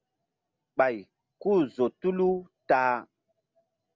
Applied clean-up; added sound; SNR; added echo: none; none; none; none.